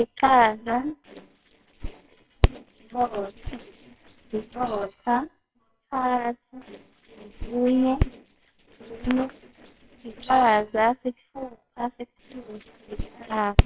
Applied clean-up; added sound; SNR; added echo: neural separator model SepFormer WHAMR!.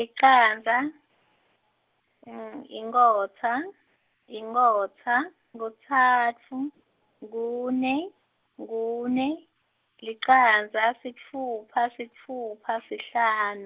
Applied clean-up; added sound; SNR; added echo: none; none; none; none.